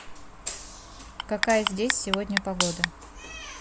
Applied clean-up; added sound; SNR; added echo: none; Clock; 1 dB; none.